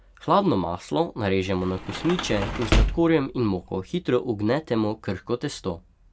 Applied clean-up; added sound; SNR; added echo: none; Sliding door / Slam; 2 dB; none.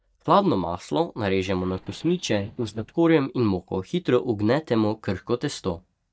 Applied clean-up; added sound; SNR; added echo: neural mask model DeepFilterNet 3.